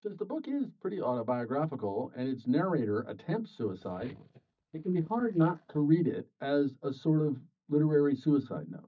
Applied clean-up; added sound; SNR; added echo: neural mask model DeepFilterNet 3.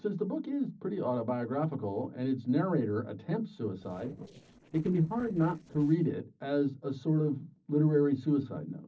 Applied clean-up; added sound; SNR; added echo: neural separator model SepFormer DNS4.